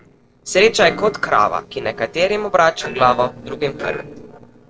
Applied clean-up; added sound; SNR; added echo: neural separator model SepFormer DNS4.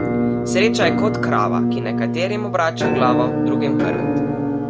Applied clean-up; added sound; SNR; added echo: none; Musical instrument; -4 dB; none.